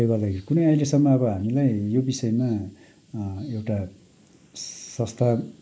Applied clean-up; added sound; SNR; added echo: neural mask model Resemble Enhance denoiser.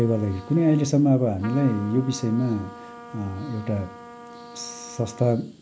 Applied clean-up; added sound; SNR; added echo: none; Trumpet; 18 dB; none.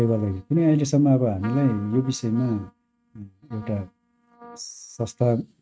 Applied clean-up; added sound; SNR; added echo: neural mask model RNNoise.